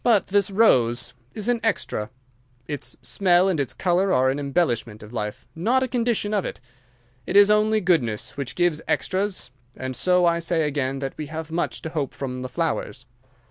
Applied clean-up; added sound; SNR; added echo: none; none; none; none.